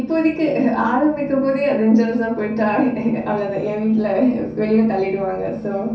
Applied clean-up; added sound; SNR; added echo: none; none; none; reverberation time 0.6 s.